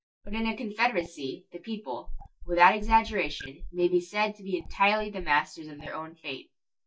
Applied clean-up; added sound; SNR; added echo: neural mask model DeepFilterNet 3.